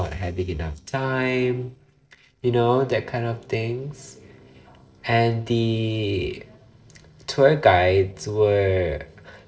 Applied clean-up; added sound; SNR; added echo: neural separator model SepFormer DNS4.